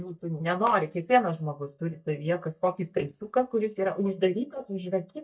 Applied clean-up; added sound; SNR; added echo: neural mask model DeepFilterNet 3.